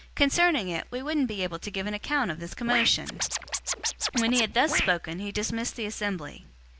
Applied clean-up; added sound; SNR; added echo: none; Scratching (performance technique); 3 dB; none.